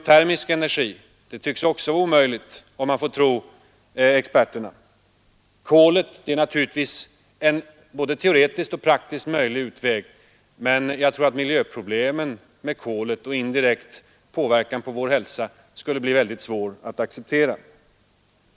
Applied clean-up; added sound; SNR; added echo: none; none; none; none.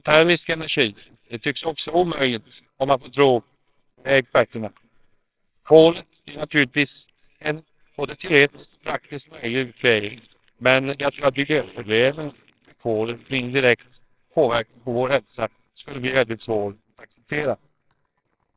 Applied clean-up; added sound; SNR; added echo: neural separator model SepFormer WHAMR!.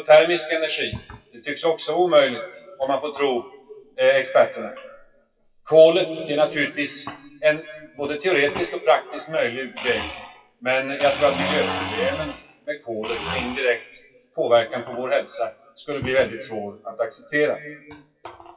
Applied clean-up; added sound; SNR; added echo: classical method WPE with log-MMSE.